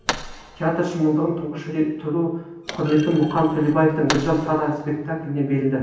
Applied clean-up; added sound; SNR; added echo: none; Thump, thud; 13 dB; reverberation time 0.9 s.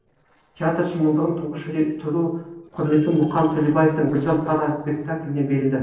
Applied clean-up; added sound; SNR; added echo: neural separator model SepFormer DNS4.